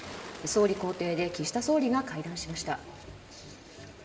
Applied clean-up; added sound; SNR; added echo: none; Bird; 16 dB; reverberation time 2.4 s.